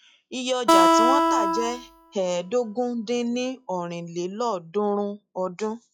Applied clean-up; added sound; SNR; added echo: classical method log-MMSE.